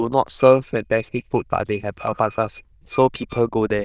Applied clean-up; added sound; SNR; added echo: neural diffusion model UNIVERSE++.